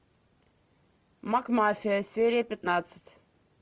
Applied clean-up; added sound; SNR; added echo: none; none; none; none.